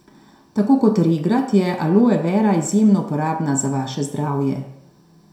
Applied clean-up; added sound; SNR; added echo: none; none; none; reverberation time 0.6 s.